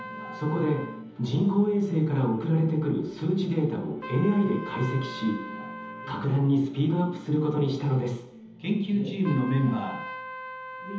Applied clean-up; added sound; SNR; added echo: none; Trumpet; 15 dB; reverberation time 1.3 s.